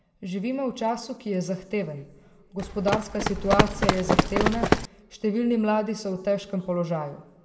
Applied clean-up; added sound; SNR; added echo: none; Run; -3 dB; reverberation time 1.1 s.